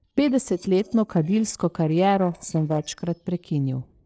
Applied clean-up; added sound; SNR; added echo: neural separator model SepFormer DNS4.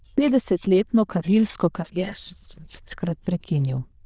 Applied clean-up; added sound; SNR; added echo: neural diffusion model UNIVERSE++.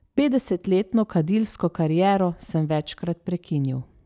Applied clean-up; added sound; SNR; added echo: none; none; none; none.